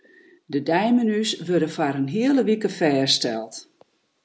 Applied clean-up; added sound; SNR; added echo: none; none; none; none.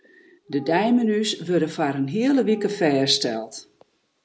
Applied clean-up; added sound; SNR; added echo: none; Glass; 13 dB; none.